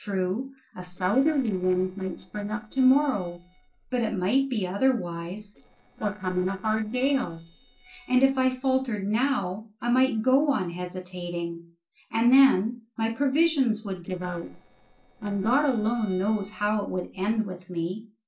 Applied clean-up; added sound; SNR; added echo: neural separator model SepFormer DNS4.